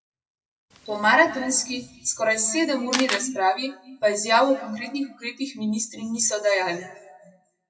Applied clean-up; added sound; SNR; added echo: classical method WPE with log-MMSE.